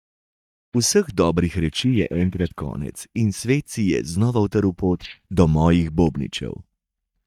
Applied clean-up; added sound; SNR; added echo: neural mask model DeepFilterNet 3.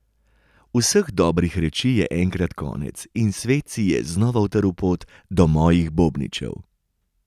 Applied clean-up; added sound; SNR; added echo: none; none; none; none.